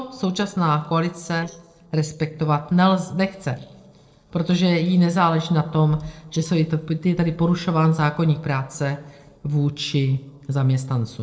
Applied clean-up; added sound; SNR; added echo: neural separator model SepFormer DNS4.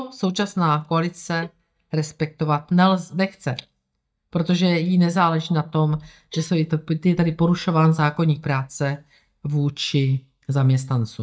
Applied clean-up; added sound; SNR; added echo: neural mask model DeepFilterNet 3.